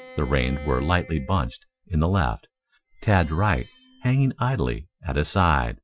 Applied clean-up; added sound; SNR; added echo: classical method Wiener filter.